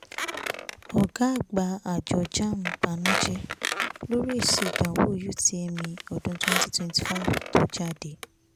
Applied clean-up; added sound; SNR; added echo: none; Squeak; 6 dB; none.